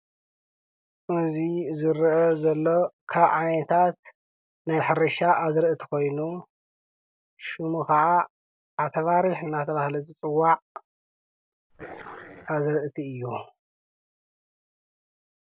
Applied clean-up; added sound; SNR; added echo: none; Dog; 17 dB; none.